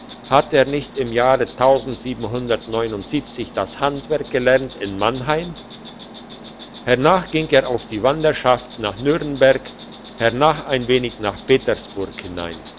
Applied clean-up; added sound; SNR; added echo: none; Insect; 16 dB; none.